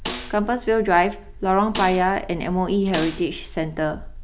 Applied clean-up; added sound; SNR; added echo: none; Snare drum; 14 dB; none.